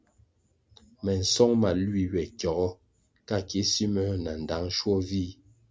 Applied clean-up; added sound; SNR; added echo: none; none; none; none.